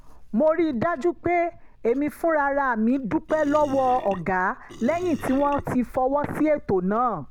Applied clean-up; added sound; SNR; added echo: none; Clock + Burping, eructation; 18 dB; none.